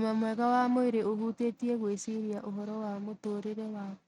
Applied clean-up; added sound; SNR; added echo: neural mask model RNNoise.